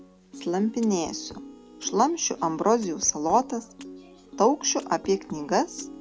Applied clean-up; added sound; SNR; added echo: none; Piano; 16 dB; none.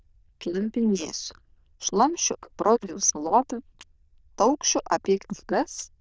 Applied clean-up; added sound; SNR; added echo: neural diffusion model UNIVERSE++.